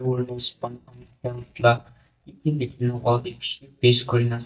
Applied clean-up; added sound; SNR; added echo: neural mask model DeepFilterNet 3.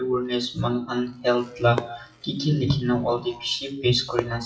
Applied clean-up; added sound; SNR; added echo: classical method WPE with log-MMSE.